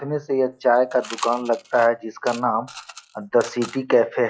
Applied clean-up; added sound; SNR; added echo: classical method log-MMSE.